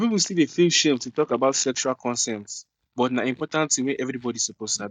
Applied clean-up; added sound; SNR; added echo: neural mask model DeepFilterNet 3.